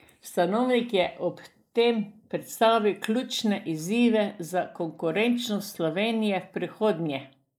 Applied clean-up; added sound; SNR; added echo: neural mask model Resemble Enhance denoiser.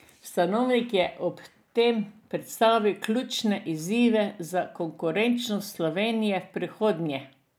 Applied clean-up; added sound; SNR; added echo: none; none; none; none.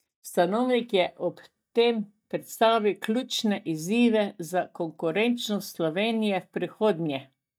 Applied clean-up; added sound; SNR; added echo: neural mask model DeepFilterNet 3.